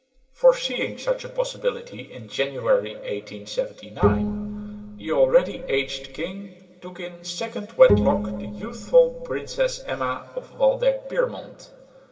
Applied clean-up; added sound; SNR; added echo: none; Bowed string instrument; 3 dB; reverberation time 2.9 s.